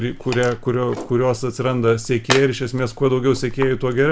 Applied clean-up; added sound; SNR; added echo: none; Tools; 13 dB; none.